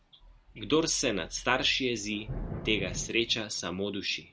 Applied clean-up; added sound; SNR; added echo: none; Thunder / Rain; 12 dB; none.